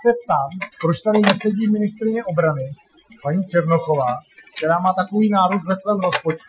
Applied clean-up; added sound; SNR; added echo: classical method Wiener filter.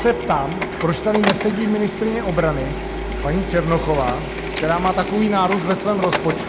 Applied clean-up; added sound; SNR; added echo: none; Printer; 4 dB; none.